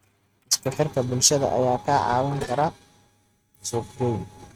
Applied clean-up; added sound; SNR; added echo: neural mask model RNNoise.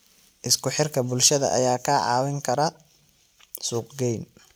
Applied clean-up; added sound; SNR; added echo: none; none; none; none.